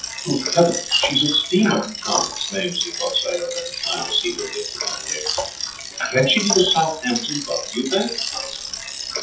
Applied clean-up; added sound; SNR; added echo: classical method WPE with log-MMSE.